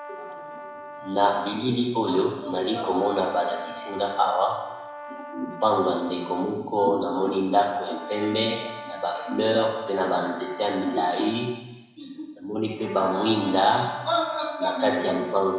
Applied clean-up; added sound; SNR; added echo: none; Brass instrument; 14 dB; reverberation time 1.0 s.